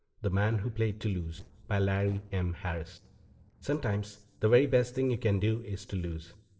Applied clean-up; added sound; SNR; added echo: neural separator model SepFormer DNS4.